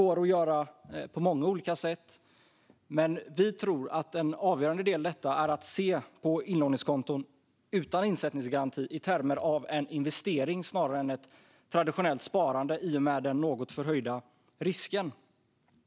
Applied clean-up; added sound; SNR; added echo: none; none; none; none.